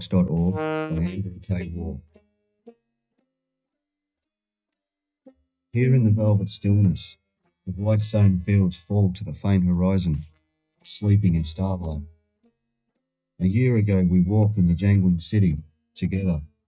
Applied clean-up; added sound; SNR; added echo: neural mask model DeepFilterNet 3.